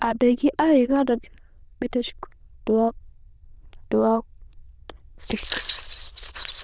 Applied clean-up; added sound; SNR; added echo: neural diffusion model UNIVERSE++.